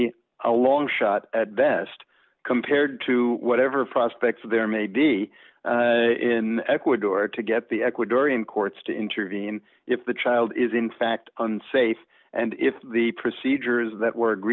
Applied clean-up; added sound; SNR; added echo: none; none; none; none.